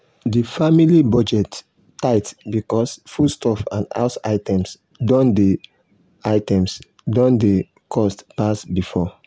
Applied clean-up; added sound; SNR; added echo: none; none; none; none.